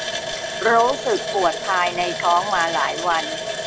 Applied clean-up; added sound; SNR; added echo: none; Water tap, faucet; 6 dB; none.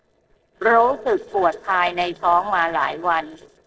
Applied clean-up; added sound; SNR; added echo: neural separator model SepFormer DNS4.